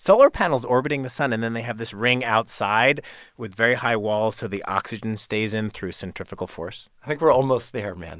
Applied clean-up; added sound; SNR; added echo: none; none; none; none.